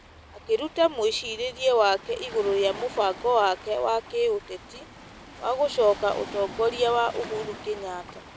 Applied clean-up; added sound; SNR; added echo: none; Waves, surf; 16 dB; none.